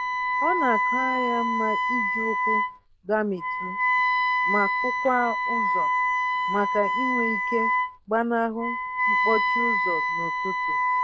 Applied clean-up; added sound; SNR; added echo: neural diffusion model UNIVERSE++.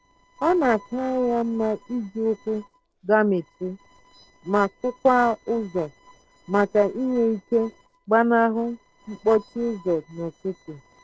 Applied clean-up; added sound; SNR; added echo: neural separator model SepFormer DNS4.